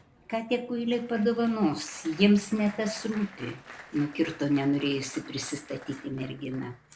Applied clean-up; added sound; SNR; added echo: none; Applause; 19 dB; none.